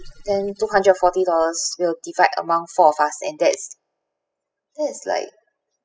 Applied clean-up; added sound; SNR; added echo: classical method spectral subtraction.